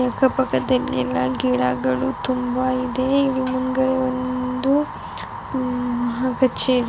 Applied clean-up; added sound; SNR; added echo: none; Fire; 11 dB; none.